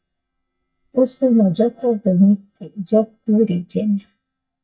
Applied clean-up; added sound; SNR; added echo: neural mask model DeepFilterNet 3.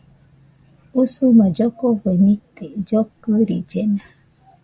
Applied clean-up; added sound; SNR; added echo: none; none; none; none.